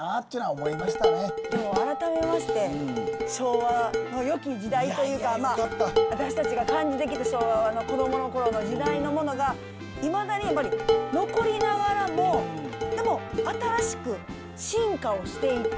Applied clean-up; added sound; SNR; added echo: none; Dishes, pots, and pans; 3 dB; none.